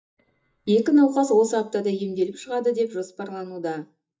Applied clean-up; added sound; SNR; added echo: neural mask model DeepFilterNet 3.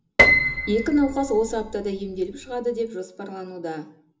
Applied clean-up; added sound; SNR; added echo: none; Piano; -2 dB; reverberation time 0.2 s.